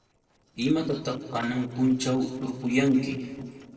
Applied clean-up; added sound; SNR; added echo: neural separator model SepFormer DNS4.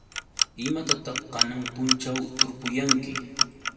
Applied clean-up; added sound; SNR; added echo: none; Clock; -2 dB; reverberation time 2.0 s.